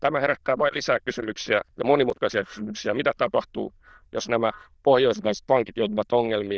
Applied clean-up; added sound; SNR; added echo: neural diffusion model UNIVERSE++.